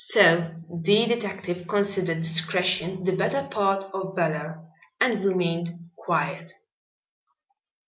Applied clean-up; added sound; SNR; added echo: none; none; none; none.